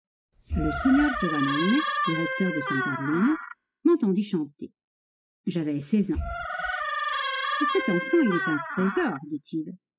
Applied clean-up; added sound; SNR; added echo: classical method spectral subtraction.